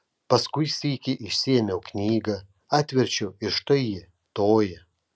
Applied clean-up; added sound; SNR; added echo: none; none; none; none.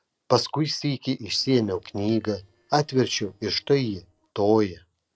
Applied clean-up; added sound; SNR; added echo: neural separator model SepFormer DNS4.